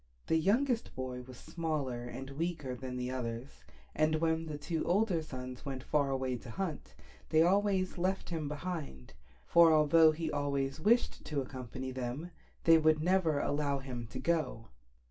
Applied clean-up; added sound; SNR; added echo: none; none; none; reverberation time 0.2 s.